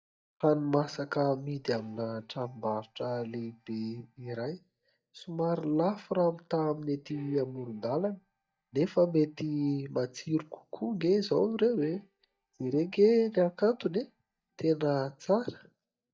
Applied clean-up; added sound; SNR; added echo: neural mask model DeepFilterNet 3.